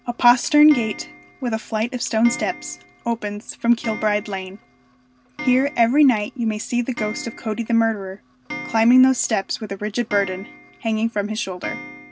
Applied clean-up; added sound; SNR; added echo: none; Clock; 16 dB; none.